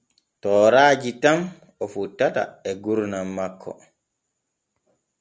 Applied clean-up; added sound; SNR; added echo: none; none; none; none.